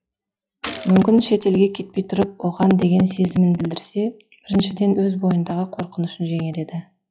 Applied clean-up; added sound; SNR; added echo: classical method log-MMSE.